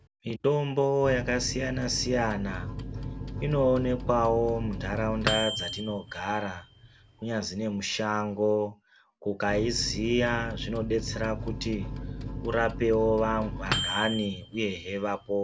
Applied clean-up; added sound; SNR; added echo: none; Microwave oven; 7 dB; none.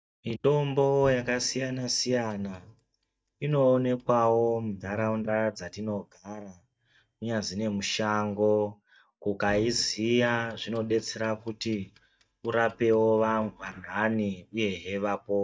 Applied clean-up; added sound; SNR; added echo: neural mask model DeepFilterNet 3.